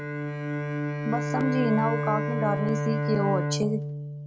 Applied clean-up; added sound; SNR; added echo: none; Bowed string instrument; -1 dB; none.